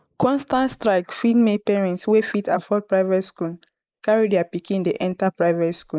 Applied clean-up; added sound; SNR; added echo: neural mask model Resemble Enhance denoiser.